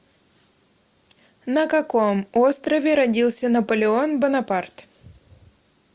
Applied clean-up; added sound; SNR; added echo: none; none; none; none.